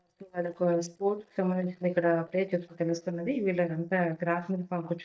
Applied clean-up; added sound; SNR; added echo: neural mask model DeepFilterNet 3.